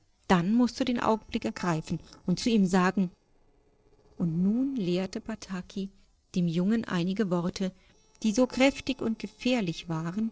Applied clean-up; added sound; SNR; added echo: neural separator model SepFormer DNS4.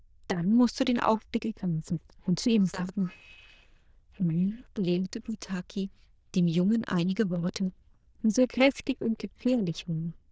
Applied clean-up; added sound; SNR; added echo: neural diffusion model UNIVERSE++.